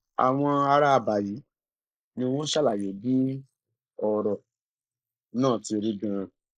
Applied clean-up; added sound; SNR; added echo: neural mask model Resemble Enhance denoiser.